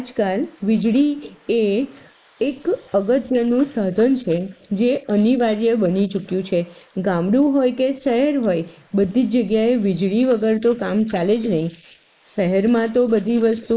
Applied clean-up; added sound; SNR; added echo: neural mask model Resemble Enhance denoiser.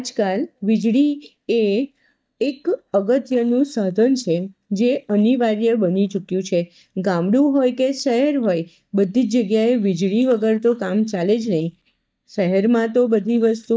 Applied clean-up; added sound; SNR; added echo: neural mask model DeepFilterNet 3.